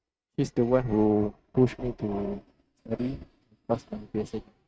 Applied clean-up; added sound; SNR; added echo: neural mask model RNNoise.